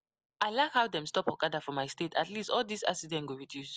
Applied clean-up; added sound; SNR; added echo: none; none; none; none.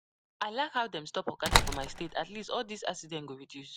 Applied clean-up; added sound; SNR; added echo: none; Slam; -4 dB; none.